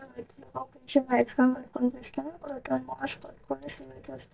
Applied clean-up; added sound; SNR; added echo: neural mask model DeepFilterNet 3.